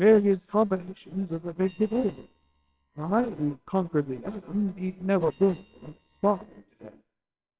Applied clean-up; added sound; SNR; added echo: neural separator model SepFormer WHAMR!.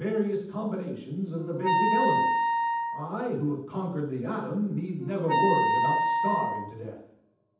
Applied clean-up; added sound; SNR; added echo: none; Wind instrument, woodwind instrument; -2 dB; reverberation time 0.8 s.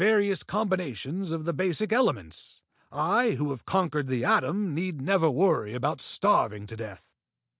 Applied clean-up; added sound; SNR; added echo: none; none; none; none.